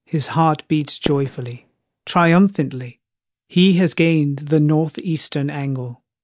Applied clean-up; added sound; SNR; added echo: neural mask model DeepFilterNet 3.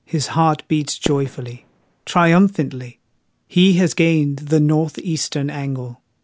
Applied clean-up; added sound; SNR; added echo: none; Fireworks; 16 dB; none.